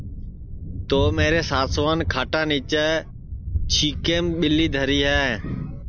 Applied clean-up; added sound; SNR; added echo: none; Thunder; 6 dB; none.